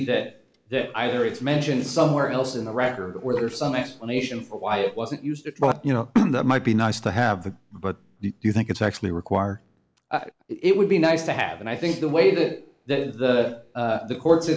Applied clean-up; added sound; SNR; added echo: none; none; none; none.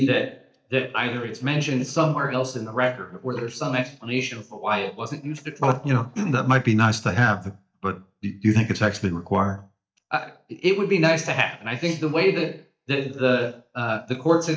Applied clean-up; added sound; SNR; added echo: neural mask model DeepFilterNet 3.